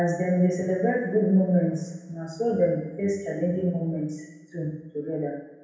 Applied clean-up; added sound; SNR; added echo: none; none; none; reverberation time 0.9 s.